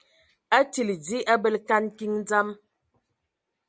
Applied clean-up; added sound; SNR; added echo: none; none; none; none.